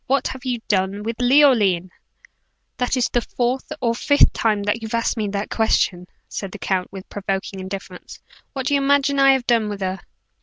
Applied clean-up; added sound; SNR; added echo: none; none; none; none.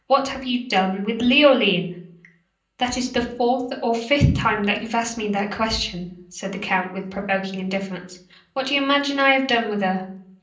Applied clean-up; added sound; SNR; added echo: none; none; none; reverberation time 0.6 s.